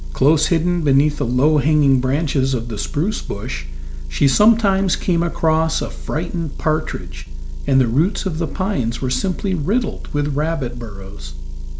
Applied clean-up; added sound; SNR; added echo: none; Motor vehicle (road) / Engine; 6 dB; none.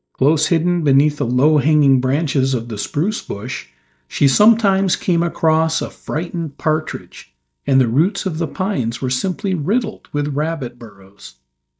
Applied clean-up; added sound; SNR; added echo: neural mask model DeepFilterNet 3.